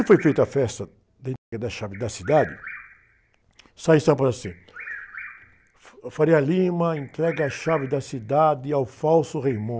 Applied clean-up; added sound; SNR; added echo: none; Bird vocalization, bird call, bird song; 20 dB; none.